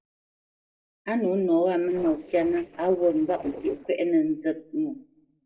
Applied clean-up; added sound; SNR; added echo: neural separator model SepFormer DNS4.